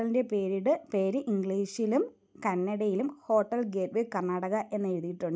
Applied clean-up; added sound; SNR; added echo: none; none; none; none.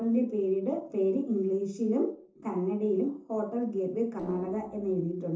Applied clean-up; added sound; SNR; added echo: neural separator model SepFormer DNS4.